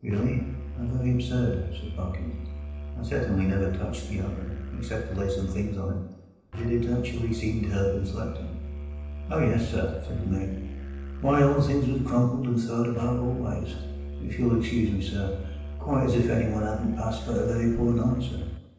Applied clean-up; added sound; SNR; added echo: none; Musical instrument; 8 dB; reverberation time 0.9 s.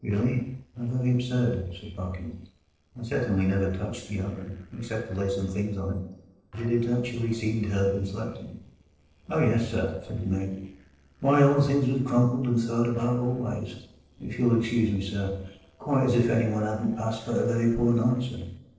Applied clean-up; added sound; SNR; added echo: neural separator model SepFormer DNS4.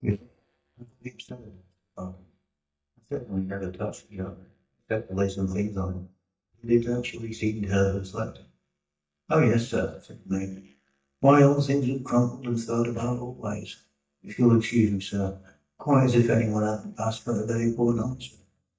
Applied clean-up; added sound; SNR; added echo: neural mask model DeepFilterNet 3.